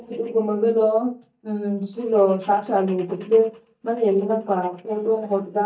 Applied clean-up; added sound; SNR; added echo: neural mask model DeepFilterNet 3.